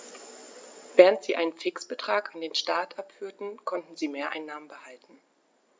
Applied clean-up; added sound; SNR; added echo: none; none; none; none.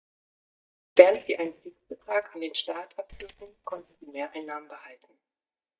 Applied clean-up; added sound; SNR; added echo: neural mask model DeepFilterNet 3.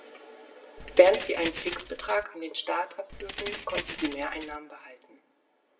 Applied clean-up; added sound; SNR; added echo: none; Keys jangling; 1 dB; reverberation time 0.8 s.